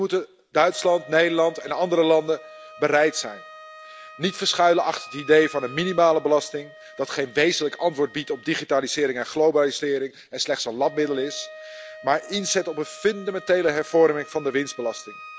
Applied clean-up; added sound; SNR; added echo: none; Wind instrument, woodwind instrument; 20 dB; none.